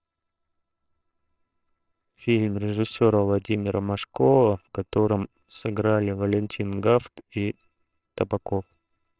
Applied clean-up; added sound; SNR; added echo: neural separator model SepFormer WHAMR!.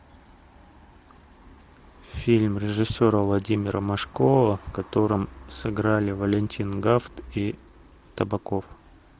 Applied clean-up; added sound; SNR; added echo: none; none; none; none.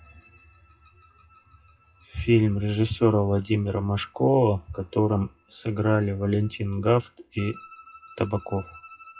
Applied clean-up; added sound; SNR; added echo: classical method WPE with log-MMSE.